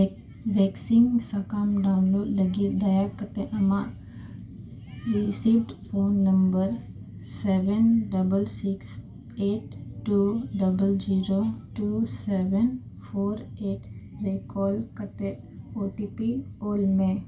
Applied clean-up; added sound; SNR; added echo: none; none; none; reverberation time 0.2 s.